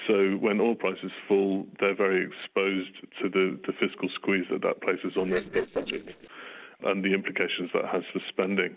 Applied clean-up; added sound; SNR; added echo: neural separator model SepFormer DNS4.